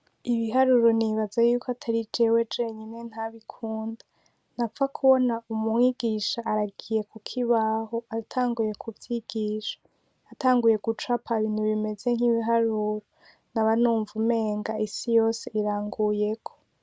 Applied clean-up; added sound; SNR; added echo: none; none; none; none.